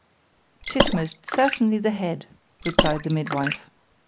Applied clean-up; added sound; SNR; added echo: none; Water / Splash, splatter; 2 dB; none.